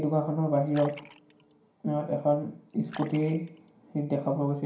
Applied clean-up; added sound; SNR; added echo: none; Fill (with liquid); 20 dB; reverberation time 0.5 s.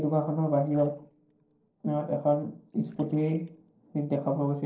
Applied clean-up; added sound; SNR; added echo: neural separator model SepFormer DNS4.